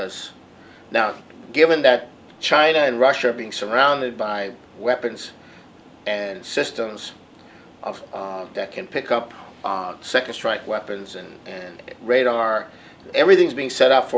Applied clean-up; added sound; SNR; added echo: none; none; none; none.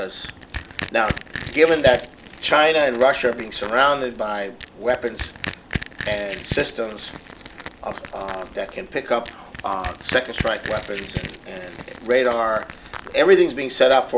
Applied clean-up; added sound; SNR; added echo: none; Crushing; 10 dB; none.